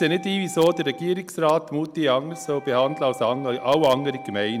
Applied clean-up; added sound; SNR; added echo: none; Wind instrument, woodwind instrument; 17 dB; none.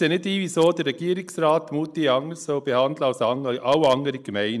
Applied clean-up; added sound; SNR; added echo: neural mask model Resemble Enhance denoiser.